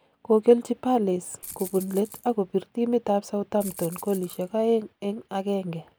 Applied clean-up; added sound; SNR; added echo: none; Rattle (instrument); 17 dB; none.